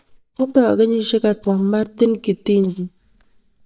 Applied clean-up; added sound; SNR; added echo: neural mask model DeepFilterNet 3.